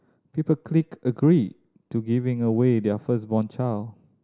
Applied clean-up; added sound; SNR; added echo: none; none; none; none.